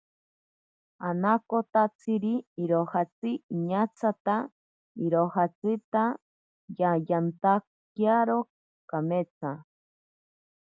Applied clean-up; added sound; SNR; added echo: none; none; none; none.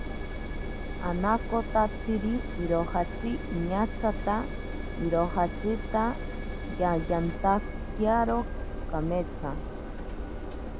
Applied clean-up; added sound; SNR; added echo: none; Engine; 3 dB; none.